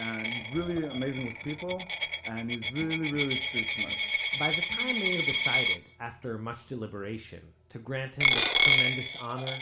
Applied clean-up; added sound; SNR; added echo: none; Coin (dropping); -5 dB; reverberation time 0.4 s.